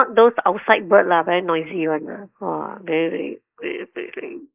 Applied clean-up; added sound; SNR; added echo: neural mask model Resemble Enhance denoiser.